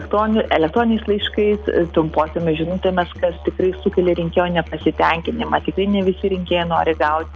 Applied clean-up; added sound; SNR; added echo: none; Musical instrument; 15 dB; none.